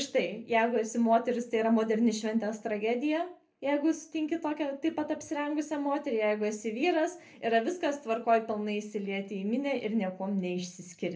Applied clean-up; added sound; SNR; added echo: none; none; none; reverberation time 0.3 s.